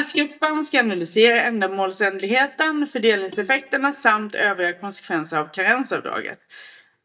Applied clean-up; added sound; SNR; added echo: neural mask model DeepFilterNet 3.